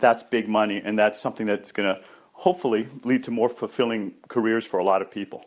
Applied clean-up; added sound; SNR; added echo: none; none; none; none.